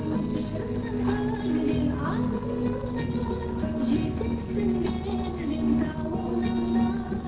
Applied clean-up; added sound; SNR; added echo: neural separator model SepFormer DNS4.